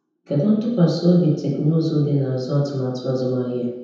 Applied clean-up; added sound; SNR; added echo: none; none; none; reverberation time 0.9 s.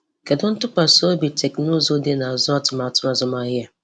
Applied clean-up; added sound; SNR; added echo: none; none; none; none.